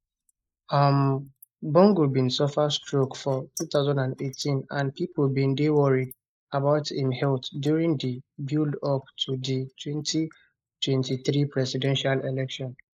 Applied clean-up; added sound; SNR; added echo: neural mask model Resemble Enhance denoiser.